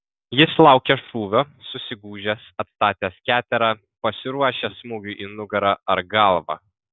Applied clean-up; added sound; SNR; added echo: none; none; none; none.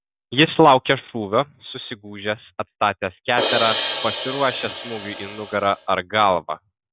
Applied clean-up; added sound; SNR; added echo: none; Crash cymbal; 2 dB; none.